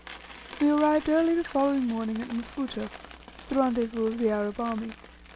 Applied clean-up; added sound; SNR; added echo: none; Coin (dropping); 16 dB; none.